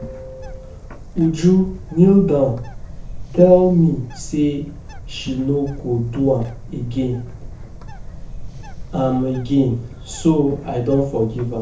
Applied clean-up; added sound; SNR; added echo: none; Bird; 13 dB; reverberation time 0.6 s.